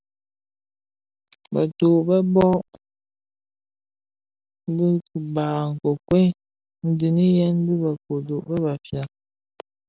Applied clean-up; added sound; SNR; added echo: none; none; none; none.